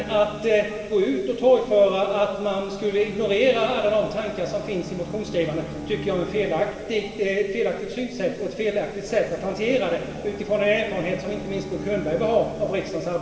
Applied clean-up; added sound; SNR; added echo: none; Bowed string instrument; 16 dB; reverberation time 2.2 s.